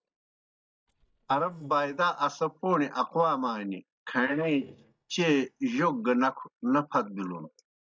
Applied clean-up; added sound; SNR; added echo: neural mask model DeepFilterNet 3.